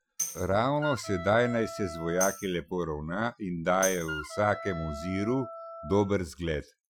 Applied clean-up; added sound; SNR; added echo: classical method Wiener filter.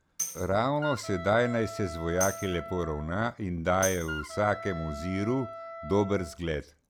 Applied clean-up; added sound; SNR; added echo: none; Wind instrument, woodwind instrument + Tambourine; 10 dB; none.